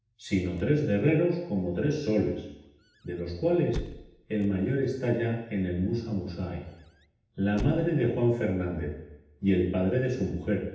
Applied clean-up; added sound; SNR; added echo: none; Squeak / Slam / Wood; 17 dB; reverberation time 0.9 s.